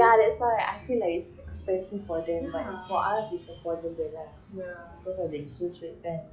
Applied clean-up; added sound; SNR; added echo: classical method log-MMSE.